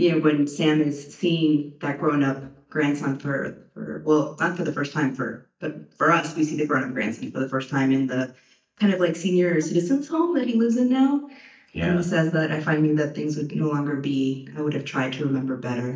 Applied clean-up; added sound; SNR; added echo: neural mask model DeepFilterNet 3.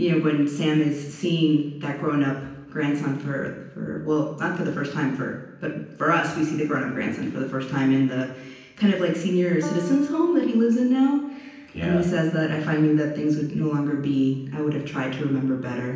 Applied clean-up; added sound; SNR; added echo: none; Piano; 20 dB; reverberation time 0.9 s.